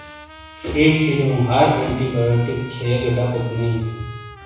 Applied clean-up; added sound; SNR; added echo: none; Trumpet; 19 dB; reverberation time 1.1 s.